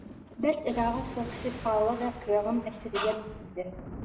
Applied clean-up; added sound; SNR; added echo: none; Thunder; 12 dB; reverberation time 0.6 s.